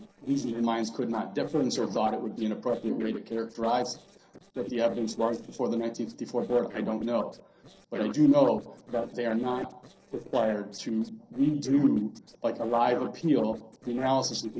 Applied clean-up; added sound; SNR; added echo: neural separator model SepFormer DNS4.